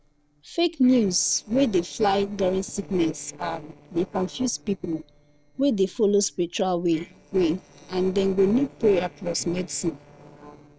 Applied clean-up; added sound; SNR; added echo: neural separator model SepFormer DNS4.